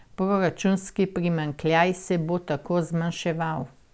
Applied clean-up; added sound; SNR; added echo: none; none; none; none.